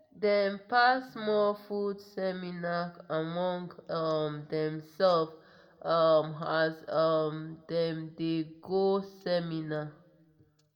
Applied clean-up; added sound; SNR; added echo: none; none; none; reverberation time 0.7 s.